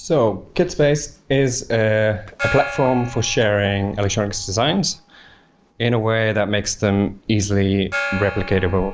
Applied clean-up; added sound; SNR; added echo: none; Gong; 14 dB; none.